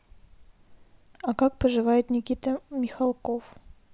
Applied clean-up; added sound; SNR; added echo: none; none; none; none.